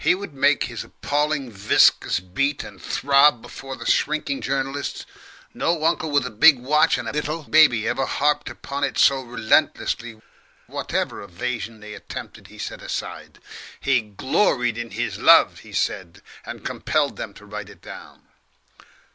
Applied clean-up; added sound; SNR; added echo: none; none; none; none.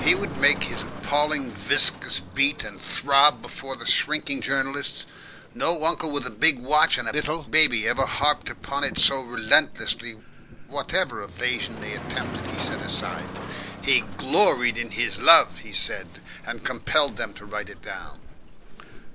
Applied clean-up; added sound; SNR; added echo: none; Thunder / Wind / Bird vocalization, bird call, bird song + Motor vehicle (road); 13 dB; none.